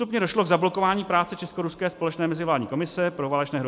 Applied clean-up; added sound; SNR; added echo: none; none; none; none.